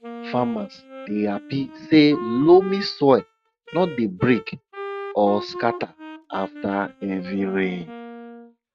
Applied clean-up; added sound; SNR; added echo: neural mask model RNNoise.